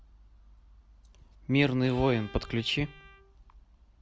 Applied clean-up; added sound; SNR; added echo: none; Bowed string instrument; 19 dB; none.